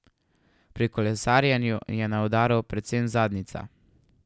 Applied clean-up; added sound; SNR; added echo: none; none; none; none.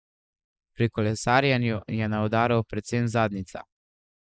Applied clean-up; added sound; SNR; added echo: neural mask model Resemble Enhance denoiser.